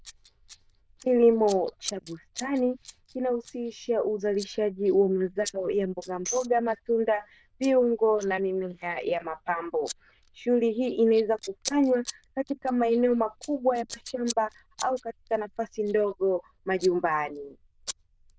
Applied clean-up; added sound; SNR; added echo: neural diffusion model UNIVERSE++.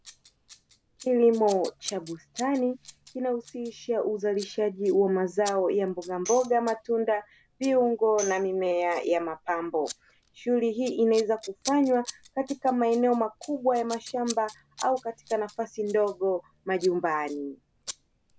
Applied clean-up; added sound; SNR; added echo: none; Tambourine + Scissors; 19 dB; none.